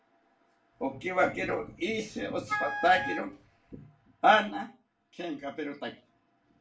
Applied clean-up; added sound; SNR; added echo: none; Wind instrument, woodwind instrument; 4 dB; reverberation time 0.3 s.